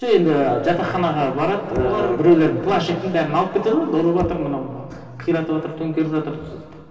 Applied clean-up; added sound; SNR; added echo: none; Knock; 17 dB; reverberation time 2.5 s.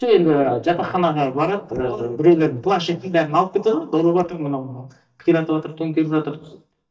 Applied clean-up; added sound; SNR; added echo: neural mask model DeepFilterNet 3.